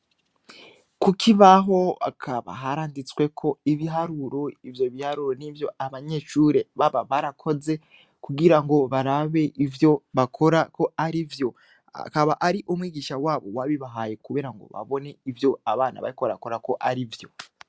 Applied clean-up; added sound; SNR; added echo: none; none; none; none.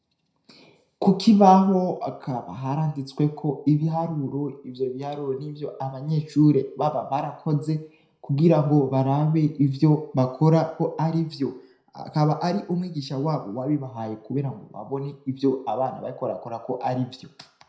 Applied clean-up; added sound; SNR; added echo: none; none; none; reverberation time 0.4 s.